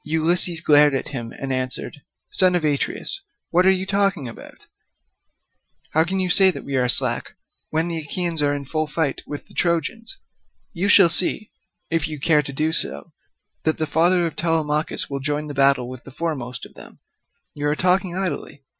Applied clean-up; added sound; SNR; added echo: classical method Wiener filter.